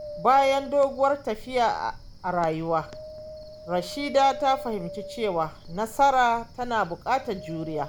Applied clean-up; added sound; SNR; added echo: none; Cricket + Wind; 15 dB; none.